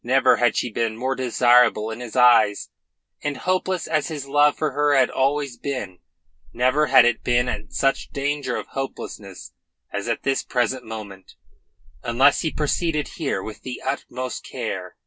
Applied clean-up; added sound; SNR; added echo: none; none; none; none.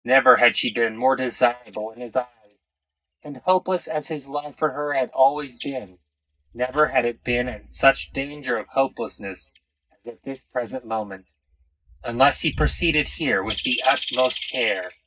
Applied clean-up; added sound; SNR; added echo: neural mask model DeepFilterNet 3.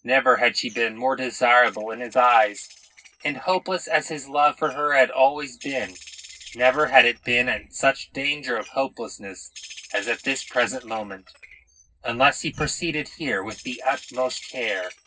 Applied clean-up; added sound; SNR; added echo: neural separator model SepFormer DNS4.